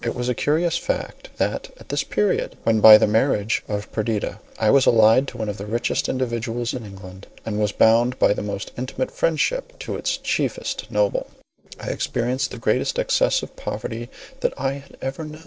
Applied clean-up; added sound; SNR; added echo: neural separator model SepFormer DNS4.